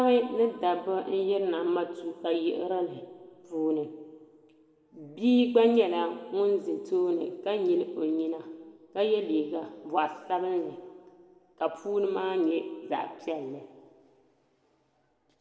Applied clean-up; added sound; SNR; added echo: none; none; none; reverberation time 1.8 s.